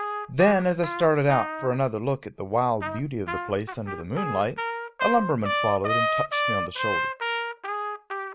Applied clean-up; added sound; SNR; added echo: none; Trumpet; 4 dB; none.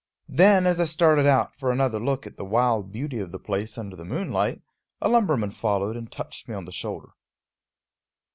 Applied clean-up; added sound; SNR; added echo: none; none; none; none.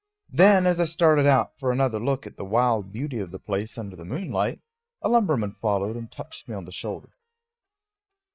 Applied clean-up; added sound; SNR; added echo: neural mask model DeepFilterNet 3.